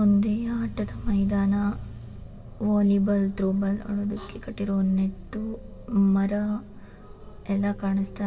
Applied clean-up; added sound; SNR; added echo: none; Aircraft; 20 dB; reverberation time 1.6 s.